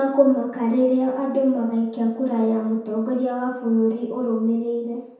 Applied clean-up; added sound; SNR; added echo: none; none; none; reverberation time 0.7 s.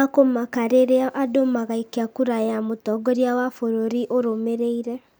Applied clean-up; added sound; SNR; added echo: none; none; none; none.